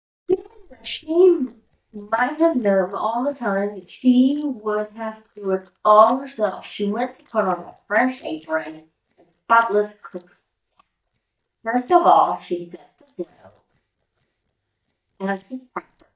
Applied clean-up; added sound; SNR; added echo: neural mask model DeepFilterNet 3.